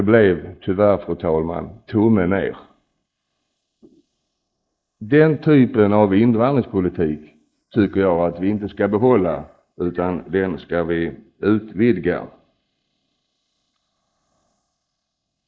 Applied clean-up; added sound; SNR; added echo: neural mask model Resemble Enhance denoiser.